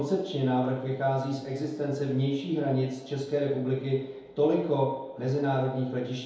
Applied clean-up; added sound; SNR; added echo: none; none; none; reverberation time 1.9 s.